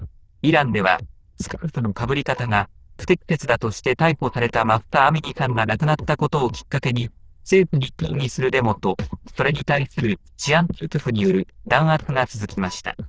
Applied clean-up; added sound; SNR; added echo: neural diffusion model UNIVERSE++.